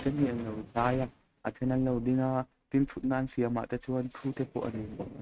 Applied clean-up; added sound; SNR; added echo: neural mask model RNNoise.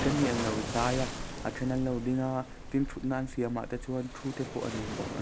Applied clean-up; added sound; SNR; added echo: none; Waves, surf; 5 dB; none.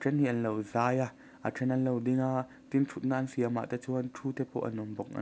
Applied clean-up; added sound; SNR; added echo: none; none; none; none.